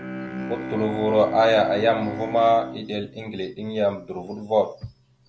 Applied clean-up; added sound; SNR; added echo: none; Bowed string instrument; 11 dB; none.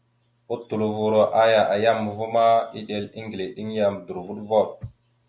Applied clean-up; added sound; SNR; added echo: none; none; none; none.